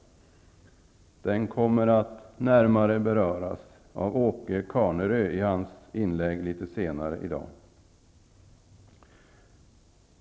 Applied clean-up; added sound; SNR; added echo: none; none; none; none.